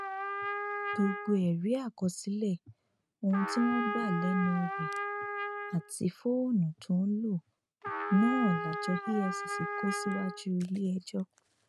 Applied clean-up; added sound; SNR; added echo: neural mask model RNNoise.